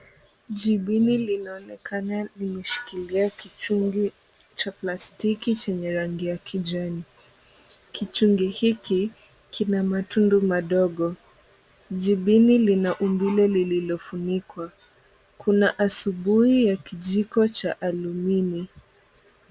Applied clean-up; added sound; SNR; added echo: none; none; none; none.